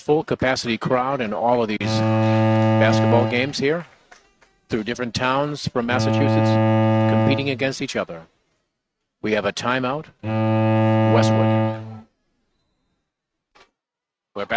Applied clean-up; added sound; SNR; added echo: neural mask model RNNoise.